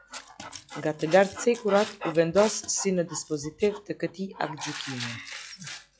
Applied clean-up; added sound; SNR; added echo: classical method log-MMSE.